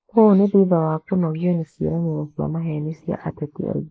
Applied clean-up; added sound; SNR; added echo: neural mask model Resemble Enhance denoiser.